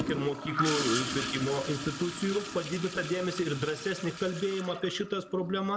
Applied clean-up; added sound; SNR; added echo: none; Toilet flush / Gurgling; 6 dB; none.